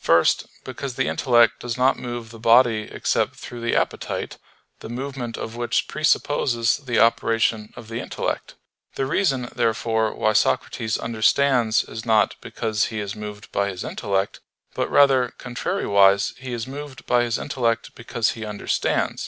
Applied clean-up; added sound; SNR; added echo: none; none; none; none.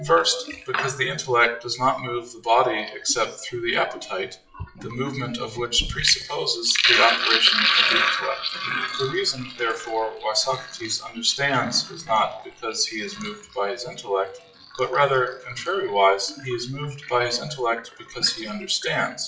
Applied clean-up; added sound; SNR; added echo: classical method WPE with log-MMSE.